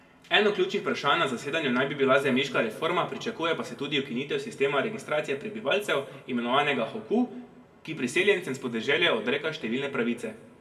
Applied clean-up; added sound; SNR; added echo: none; none; none; reverberation time 1.1 s.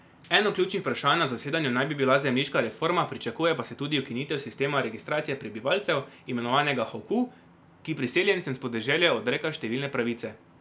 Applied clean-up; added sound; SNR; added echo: none; none; none; none.